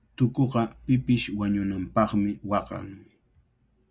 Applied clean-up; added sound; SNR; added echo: none; none; none; none.